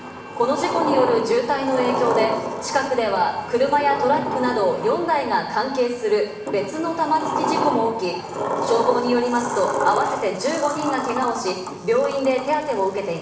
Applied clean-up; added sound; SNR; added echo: none; Sliding door; 5 dB; reverberation time 0.9 s.